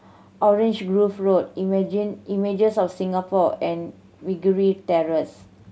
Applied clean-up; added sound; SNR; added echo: none; none; none; none.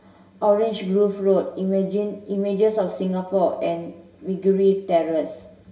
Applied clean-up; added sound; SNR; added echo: none; none; none; reverberation time 0.8 s.